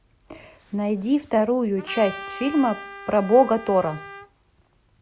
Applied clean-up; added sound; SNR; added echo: none; Trumpet; 14 dB; none.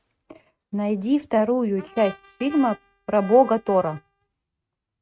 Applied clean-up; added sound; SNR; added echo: neural mask model RNNoise.